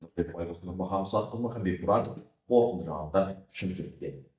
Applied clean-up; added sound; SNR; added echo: neural mask model DeepFilterNet 3.